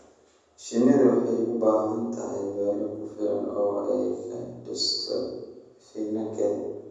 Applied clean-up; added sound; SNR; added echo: none; none; none; reverberation time 1.1 s.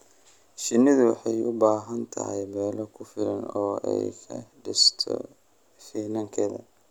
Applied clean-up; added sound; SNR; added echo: none; none; none; none.